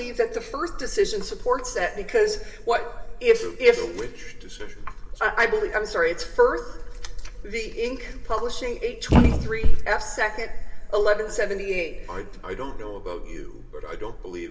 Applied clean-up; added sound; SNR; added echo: none; Thump, thud; -3 dB; reverberation time 2.8 s.